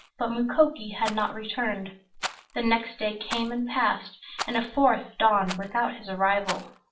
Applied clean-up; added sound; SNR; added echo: none; Rattle; 14 dB; reverberation time 0.3 s.